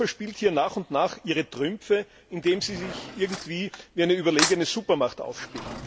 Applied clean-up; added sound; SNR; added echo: none; Cutlery, silverware / Drawer open or close; 10 dB; none.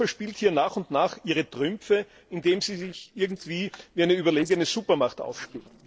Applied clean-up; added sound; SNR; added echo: neural separator model SepFormer DNS4.